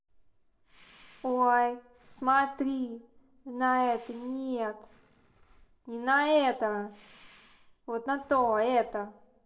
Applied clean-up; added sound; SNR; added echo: neural separator model SepFormer DNS4.